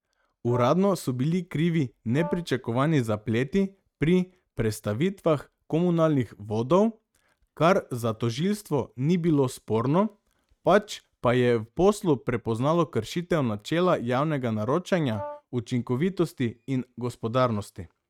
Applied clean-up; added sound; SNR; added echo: neural mask model RNNoise.